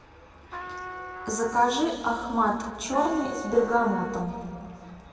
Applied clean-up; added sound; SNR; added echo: none; Trumpet; 12 dB; reverberation time 2.0 s.